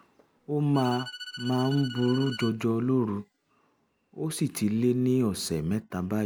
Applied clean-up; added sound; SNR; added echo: none; Bowed string instrument; 14 dB; none.